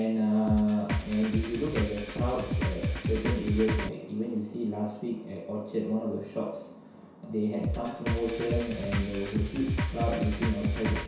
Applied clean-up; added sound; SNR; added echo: none; Drum kit; 0 dB; reverberation time 0.7 s.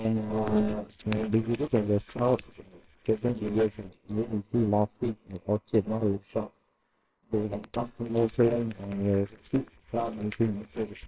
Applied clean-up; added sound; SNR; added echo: neural separator model SepFormer WHAMR!.